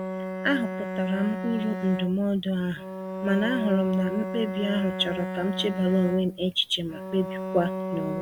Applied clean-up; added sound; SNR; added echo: none; Bowed string instrument; 5 dB; none.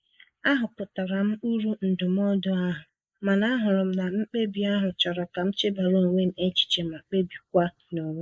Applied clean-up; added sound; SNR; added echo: neural mask model Resemble Enhance denoiser.